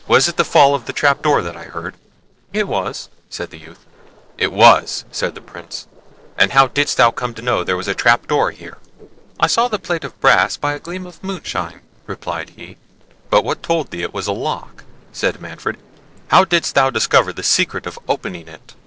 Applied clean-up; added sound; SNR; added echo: neural separator model SepFormer DNS4.